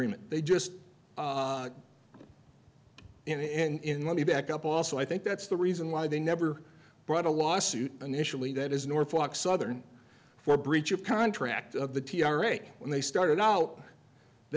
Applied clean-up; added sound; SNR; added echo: none; none; none; none.